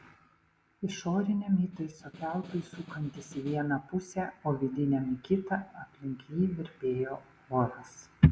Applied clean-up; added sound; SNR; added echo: none; Snare drum; 19 dB; none.